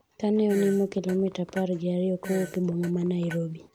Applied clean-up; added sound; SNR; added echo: none; Fart; 17 dB; none.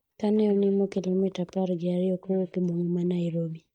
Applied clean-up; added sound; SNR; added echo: neural mask model DeepFilterNet 3.